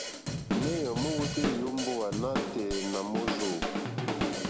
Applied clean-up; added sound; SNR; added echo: none; Drum / Drum kit; -1 dB; none.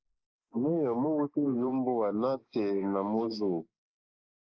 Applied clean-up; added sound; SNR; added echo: neural mask model Resemble Enhance denoiser.